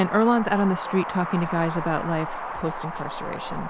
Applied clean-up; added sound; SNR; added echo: none; Wind; 7 dB; none.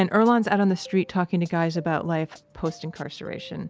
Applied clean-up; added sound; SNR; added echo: none; none; none; none.